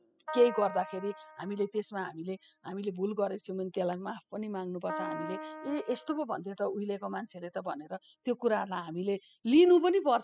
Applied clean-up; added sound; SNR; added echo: classical method spectral subtraction.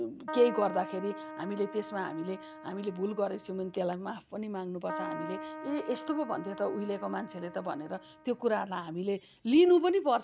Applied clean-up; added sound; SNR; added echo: none; Keyboard (musical); 11 dB; none.